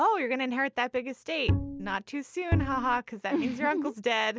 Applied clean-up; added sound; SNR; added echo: none; Bowed string instrument; -1 dB; none.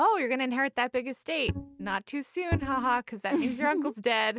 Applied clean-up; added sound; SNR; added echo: neural mask model RNNoise.